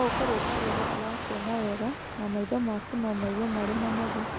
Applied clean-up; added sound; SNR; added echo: none; Waves, surf; 2 dB; none.